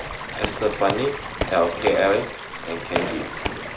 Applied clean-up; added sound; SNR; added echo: none; Stream + Squeak / Walk, footsteps; 5 dB; none.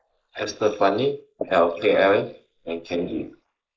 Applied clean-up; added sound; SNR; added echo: neural mask model Resemble Enhance denoiser.